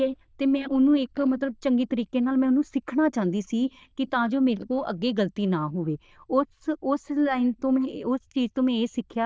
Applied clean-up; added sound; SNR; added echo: neural diffusion model UNIVERSE++.